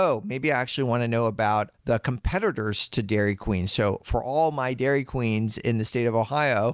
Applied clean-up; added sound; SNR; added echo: none; none; none; none.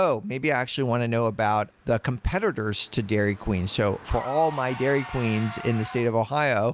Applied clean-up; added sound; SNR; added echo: none; Engine / Car; 18 dB; none.